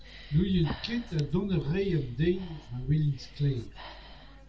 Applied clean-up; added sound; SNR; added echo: none; Breathing; 18 dB; reverberation time 0.2 s.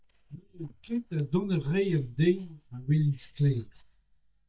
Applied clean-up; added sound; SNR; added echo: neural mask model DeepFilterNet 3.